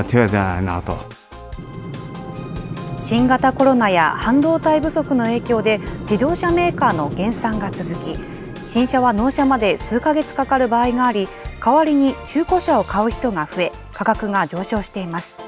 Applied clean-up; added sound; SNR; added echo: none; none; none; none.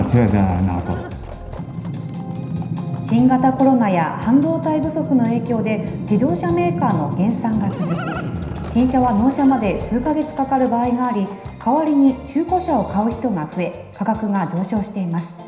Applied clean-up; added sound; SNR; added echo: none; Livestock, farm animals, working animals; 17 dB; reverberation time 0.9 s.